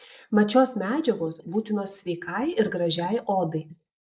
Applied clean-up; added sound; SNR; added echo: neural mask model Resemble Enhance denoiser.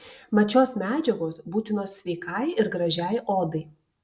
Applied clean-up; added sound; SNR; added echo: none; none; none; none.